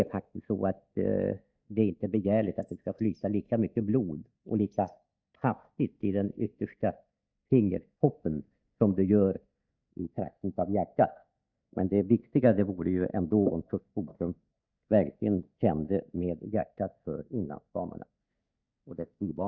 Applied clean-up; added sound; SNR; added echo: neural mask model DeepFilterNet 3.